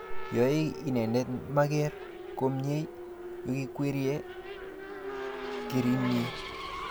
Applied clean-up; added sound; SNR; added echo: none; Race car, auto racing / Accelerating, revving, vroom; 8 dB; none.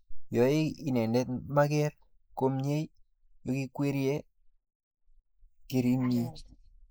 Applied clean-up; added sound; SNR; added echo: neural mask model Resemble Enhance denoiser.